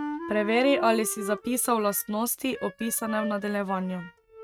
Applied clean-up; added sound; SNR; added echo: neural mask model RNNoise.